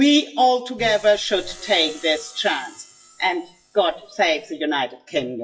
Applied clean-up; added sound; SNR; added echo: classical method WPE with log-MMSE.